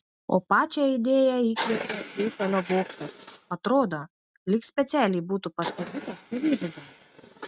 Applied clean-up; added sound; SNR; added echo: neural mask model RNNoise.